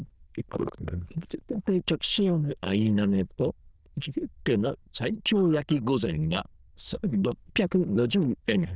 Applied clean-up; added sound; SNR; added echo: neural diffusion model UNIVERSE++.